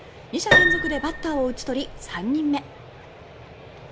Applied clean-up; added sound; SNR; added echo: none; Piano; -5 dB; none.